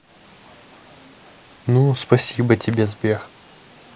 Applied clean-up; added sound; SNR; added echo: none; none; none; none.